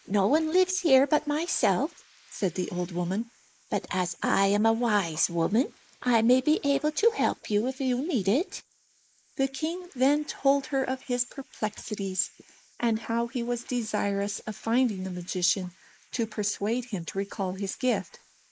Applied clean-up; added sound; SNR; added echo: neural mask model Resemble Enhance denoiser.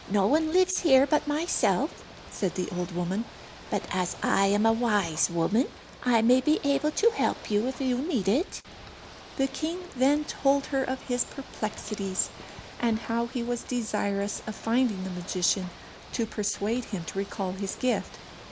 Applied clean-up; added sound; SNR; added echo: none; Ocean / Boat, Water vehicle; 17 dB; none.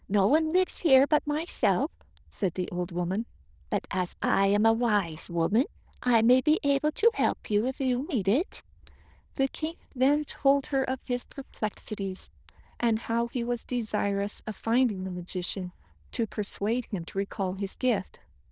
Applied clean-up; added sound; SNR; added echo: neural diffusion model UNIVERSE++.